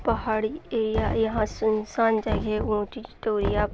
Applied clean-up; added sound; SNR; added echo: none; Knock; 7 dB; none.